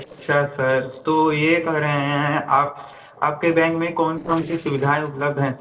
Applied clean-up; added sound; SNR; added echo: neural separator model SepFormer DNS4.